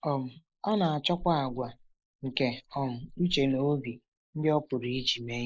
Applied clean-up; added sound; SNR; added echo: neural mask model Resemble Enhance denoiser.